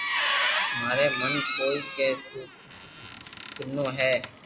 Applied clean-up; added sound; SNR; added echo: none; Squeak; 1 dB; none.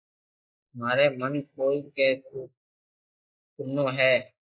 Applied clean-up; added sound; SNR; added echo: neural mask model Resemble Enhance denoiser.